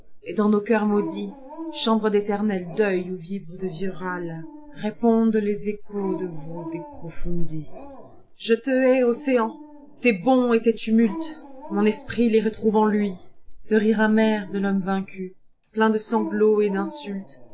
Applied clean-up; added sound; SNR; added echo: none; Dog; 17 dB; none.